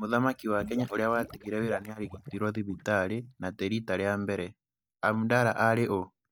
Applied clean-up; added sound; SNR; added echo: neural mask model DeepFilterNet 3.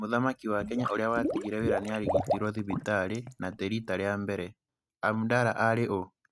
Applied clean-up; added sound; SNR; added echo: neural mask model RNNoise.